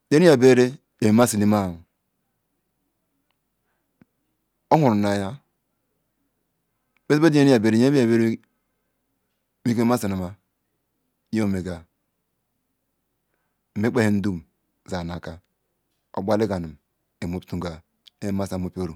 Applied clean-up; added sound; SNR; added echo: none; none; none; none.